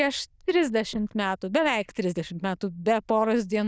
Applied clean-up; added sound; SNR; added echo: neural diffusion model UNIVERSE++.